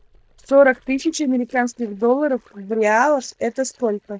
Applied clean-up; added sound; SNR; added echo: neural mask model DeepFilterNet 3.